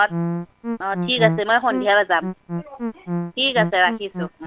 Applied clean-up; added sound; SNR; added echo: none; Musical instrument; 5 dB; none.